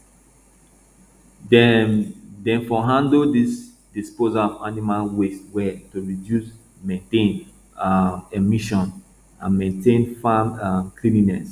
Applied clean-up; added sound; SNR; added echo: none; none; none; none.